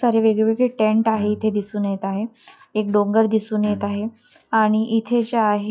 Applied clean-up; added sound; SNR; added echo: classical method log-MMSE.